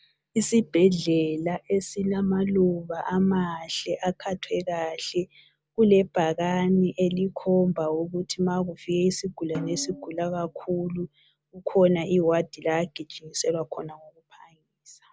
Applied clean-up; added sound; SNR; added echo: none; Snare drum; 15 dB; none.